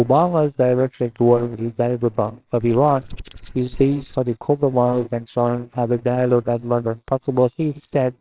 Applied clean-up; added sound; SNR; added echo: neural separator model SepFormer WHAMR!.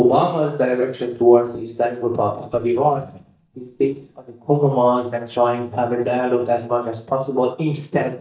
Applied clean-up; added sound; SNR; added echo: neural mask model DeepFilterNet 3.